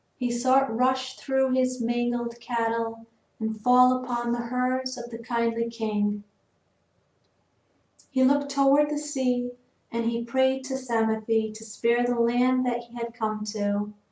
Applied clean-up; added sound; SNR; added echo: none; none; none; none.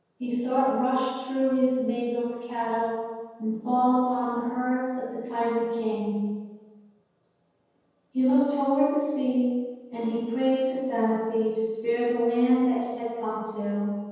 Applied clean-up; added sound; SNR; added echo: none; none; none; reverberation time 1.2 s.